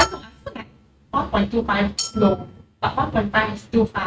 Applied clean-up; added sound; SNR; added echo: neural mask model RNNoise.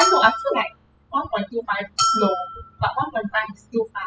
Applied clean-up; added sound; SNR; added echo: classical method spectral subtraction.